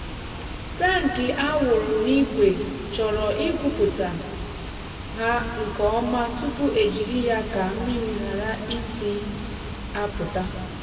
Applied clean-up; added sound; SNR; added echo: none; Water; 9 dB; reverberation time 1.9 s.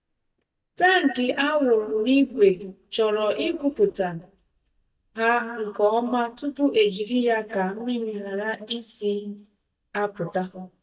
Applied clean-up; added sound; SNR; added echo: neural mask model DeepFilterNet 3.